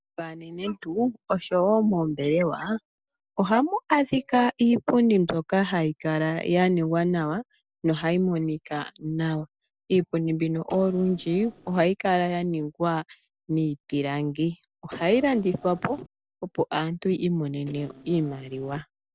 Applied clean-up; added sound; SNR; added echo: neural separator model SepFormer DNS4.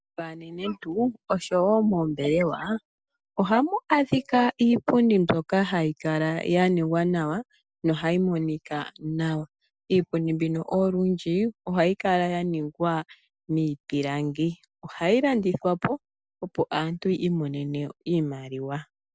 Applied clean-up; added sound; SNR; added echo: none; none; none; none.